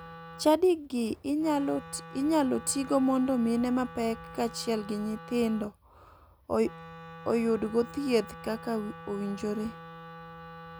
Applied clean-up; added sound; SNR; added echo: none; Wind instrument, woodwind instrument; 16 dB; none.